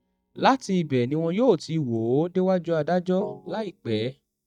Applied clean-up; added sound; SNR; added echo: neural mask model DeepFilterNet 3.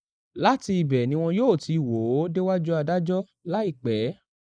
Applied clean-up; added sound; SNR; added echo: neural mask model Resemble Enhance denoiser.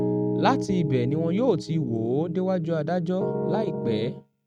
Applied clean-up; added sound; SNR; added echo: neural mask model RNNoise.